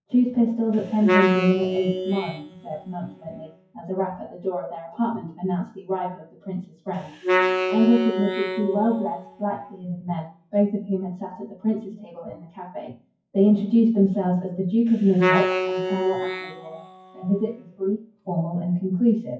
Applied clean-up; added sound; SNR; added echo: classical method WPE with log-MMSE.